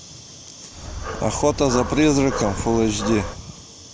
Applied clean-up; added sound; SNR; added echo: none; Dog; 7 dB; none.